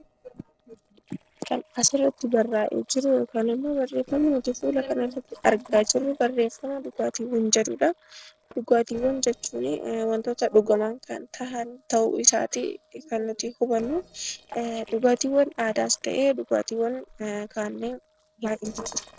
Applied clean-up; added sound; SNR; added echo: neural separator model SepFormer DNS4.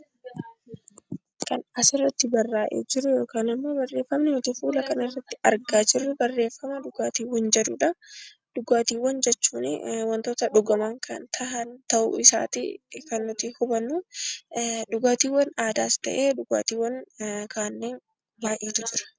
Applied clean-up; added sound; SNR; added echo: none; none; none; none.